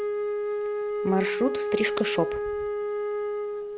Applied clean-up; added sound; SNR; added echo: none; Wind instrument, woodwind instrument; -2 dB; none.